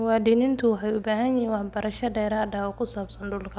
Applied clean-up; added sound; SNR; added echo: none; none; none; none.